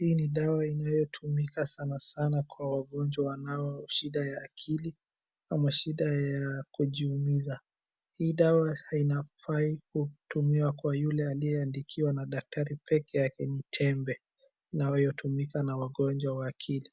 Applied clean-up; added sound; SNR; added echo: none; none; none; none.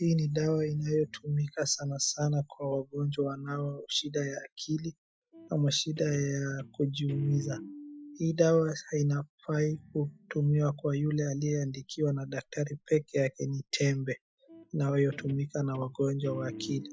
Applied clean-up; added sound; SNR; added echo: classical method Wiener filter.